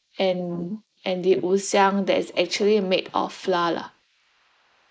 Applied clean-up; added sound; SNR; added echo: neural mask model Resemble Enhance denoiser.